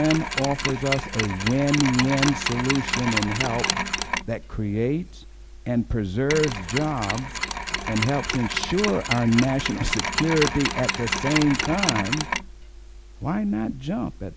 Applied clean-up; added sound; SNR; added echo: none; Mechanisms; 4 dB; none.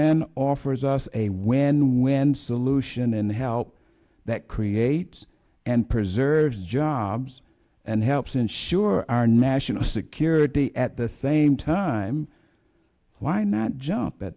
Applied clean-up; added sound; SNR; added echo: none; none; none; none.